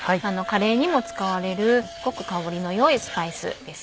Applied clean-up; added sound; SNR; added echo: none; Wind instrument, woodwind instrument; 15 dB; none.